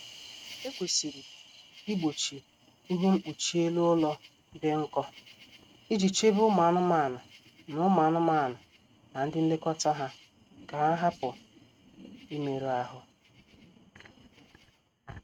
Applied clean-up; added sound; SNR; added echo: neural mask model RNNoise.